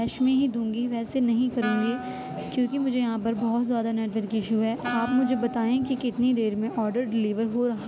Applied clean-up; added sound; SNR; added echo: none; Wind instrument, woodwind instrument; 12 dB; none.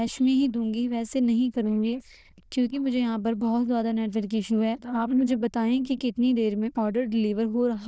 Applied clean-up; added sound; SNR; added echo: neural diffusion model UNIVERSE++.